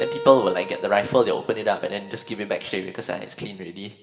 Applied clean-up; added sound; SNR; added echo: none; Keyboard (musical); 14 dB; reverberation time 0.9 s.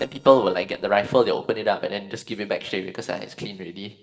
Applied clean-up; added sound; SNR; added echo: neural separator model SepFormer DNS4.